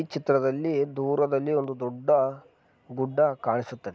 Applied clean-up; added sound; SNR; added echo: none; none; none; none.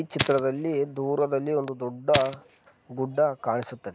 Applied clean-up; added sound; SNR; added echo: none; Fire; 5 dB; none.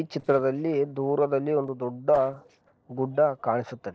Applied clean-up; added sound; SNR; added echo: neural separator model SepFormer DNS4.